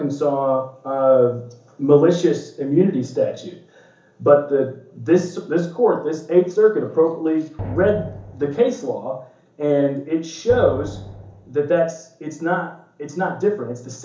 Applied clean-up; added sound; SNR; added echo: none; Drum; 13 dB; reverberation time 0.7 s.